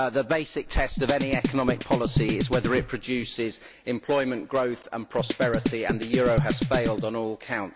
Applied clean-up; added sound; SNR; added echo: none; Drum kit; 1 dB; none.